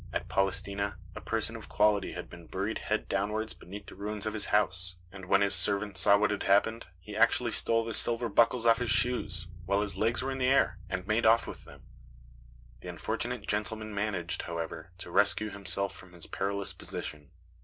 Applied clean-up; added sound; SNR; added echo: none; Bass guitar; 16 dB; none.